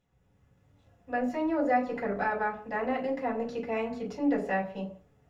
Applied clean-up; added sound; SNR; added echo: none; none; none; reverberation time 0.3 s.